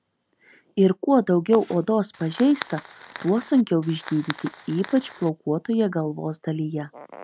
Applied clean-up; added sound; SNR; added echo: none; Fire; 13 dB; none.